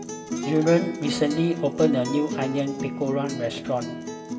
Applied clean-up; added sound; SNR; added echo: none; Acoustic guitar; 6 dB; reverberation time 1.5 s.